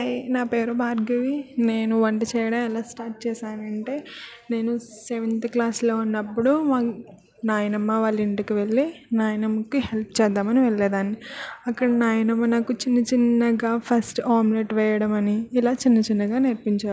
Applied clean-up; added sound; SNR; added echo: none; none; none; none.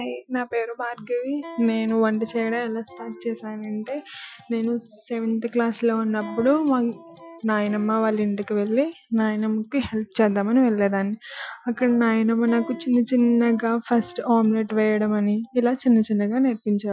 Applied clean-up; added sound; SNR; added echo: classical method Wiener filter.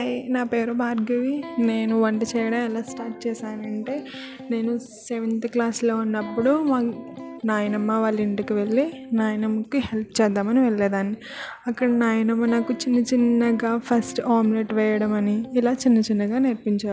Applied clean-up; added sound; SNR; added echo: none; Electric guitar; 16 dB; none.